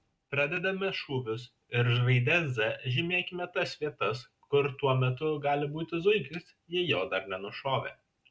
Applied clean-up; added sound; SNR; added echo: none; none; none; none.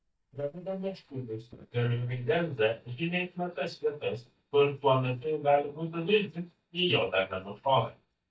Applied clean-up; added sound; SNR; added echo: neural mask model DeepFilterNet 3.